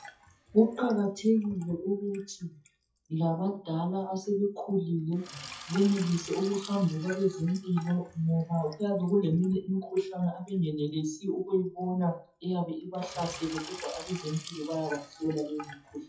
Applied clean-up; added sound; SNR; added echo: classical method WPE with log-MMSE.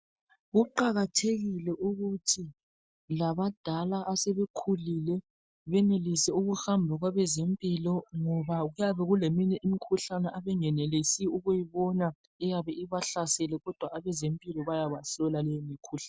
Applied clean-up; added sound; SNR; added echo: none; none; none; none.